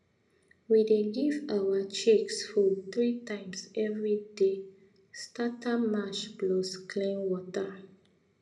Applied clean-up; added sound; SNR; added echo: none; none; none; reverberation time 0.3 s.